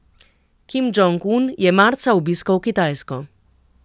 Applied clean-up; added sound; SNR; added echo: none; none; none; none.